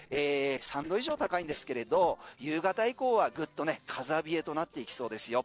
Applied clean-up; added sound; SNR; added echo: neural separator model SepFormer DNS4.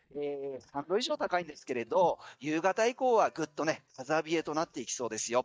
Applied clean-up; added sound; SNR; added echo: neural mask model DeepFilterNet 3.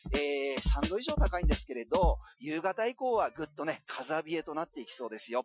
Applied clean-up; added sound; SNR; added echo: classical method Wiener filter.